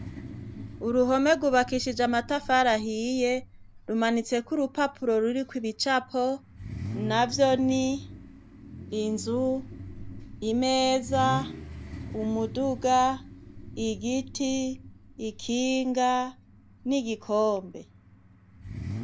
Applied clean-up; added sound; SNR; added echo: none; Idling / Accelerating, revving, vroom / Car; 13 dB; none.